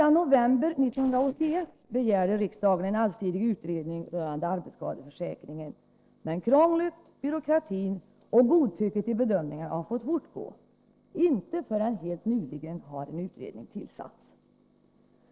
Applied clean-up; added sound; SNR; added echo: neural separator model SepFormer DNS4.